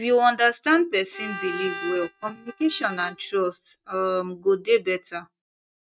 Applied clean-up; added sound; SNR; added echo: neural mask model RNNoise.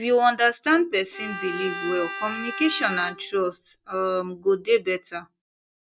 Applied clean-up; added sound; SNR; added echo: none; Bowed string instrument; 10 dB; none.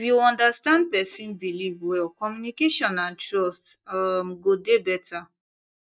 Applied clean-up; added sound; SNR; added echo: neural mask model DeepFilterNet 3.